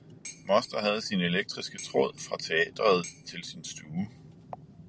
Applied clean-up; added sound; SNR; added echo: none; Dishes, pots, and pans; 19 dB; none.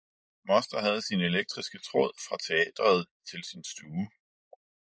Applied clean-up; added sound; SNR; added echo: neural mask model Resemble Enhance denoiser.